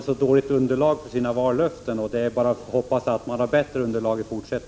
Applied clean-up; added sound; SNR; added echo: none; none; none; none.